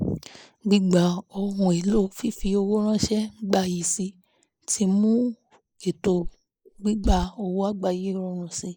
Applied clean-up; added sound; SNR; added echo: neural mask model Resemble Enhance denoiser.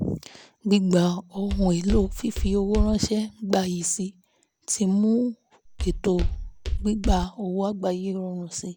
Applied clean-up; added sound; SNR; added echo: none; Walk, footsteps; 2 dB; none.